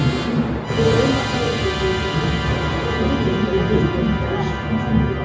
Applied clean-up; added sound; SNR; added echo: none; Musical instrument; 0 dB; reverberation time 0.6 s.